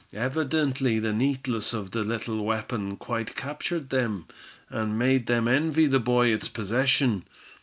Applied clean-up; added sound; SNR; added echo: none; none; none; none.